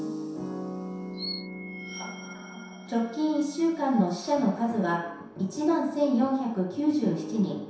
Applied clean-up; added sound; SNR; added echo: none; Chirp, tweet; 14 dB; reverberation time 0.7 s.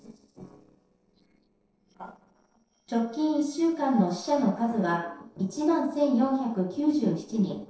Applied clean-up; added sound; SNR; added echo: neural separator model SepFormer DNS4.